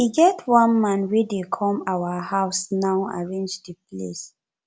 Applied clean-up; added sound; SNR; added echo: none; none; none; none.